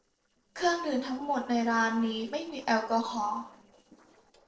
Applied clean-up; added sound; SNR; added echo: neural separator model SepFormer DNS4.